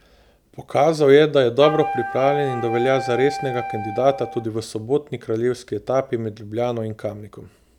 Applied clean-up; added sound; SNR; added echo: none; Wind instrument, woodwind instrument; 8 dB; none.